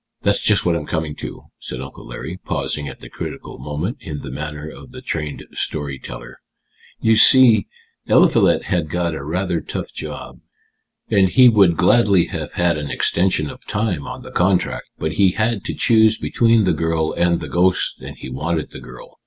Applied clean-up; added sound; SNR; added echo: none; none; none; none.